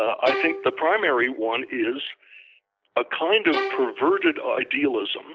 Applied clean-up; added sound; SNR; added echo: neural separator model SepFormer DNS4.